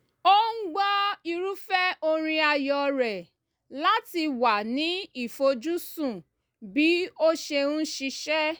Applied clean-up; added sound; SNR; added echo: none; none; none; none.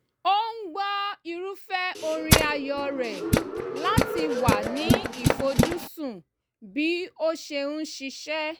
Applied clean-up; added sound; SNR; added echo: none; Tools; -5 dB; none.